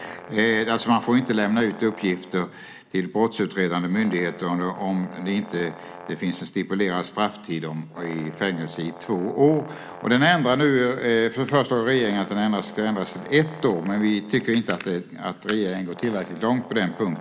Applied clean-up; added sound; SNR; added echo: none; Brass instrument; 19 dB; none.